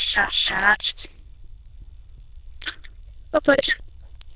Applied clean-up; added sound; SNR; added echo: neural diffusion model UNIVERSE++.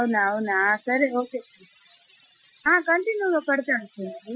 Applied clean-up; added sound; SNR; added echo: classical method Wiener filter.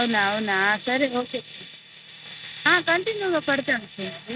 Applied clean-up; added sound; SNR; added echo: neural mask model RNNoise.